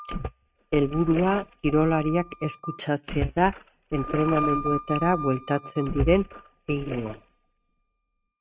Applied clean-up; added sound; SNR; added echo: neural mask model RNNoise.